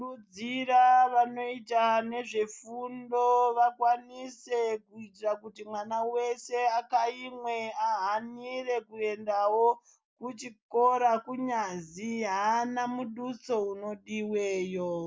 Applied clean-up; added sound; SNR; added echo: none; none; none; none.